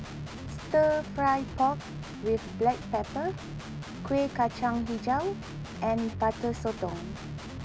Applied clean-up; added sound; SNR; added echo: none; Guitar; 8 dB; none.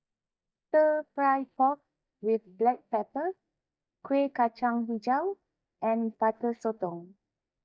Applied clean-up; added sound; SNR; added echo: neural mask model DeepFilterNet 3.